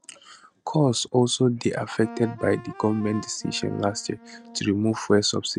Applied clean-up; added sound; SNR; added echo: neural mask model RNNoise.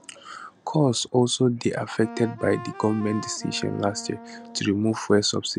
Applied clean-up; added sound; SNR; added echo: none; Wind instrument, woodwind instrument; 15 dB; none.